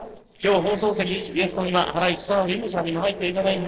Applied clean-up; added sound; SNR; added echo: neural separator model SepFormer DNS4.